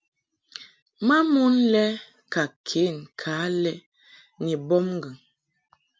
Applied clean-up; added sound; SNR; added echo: none; none; none; none.